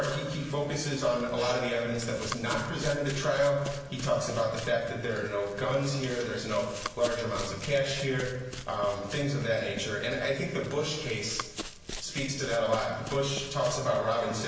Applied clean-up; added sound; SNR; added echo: none; Run; 13 dB; reverberation time 0.7 s.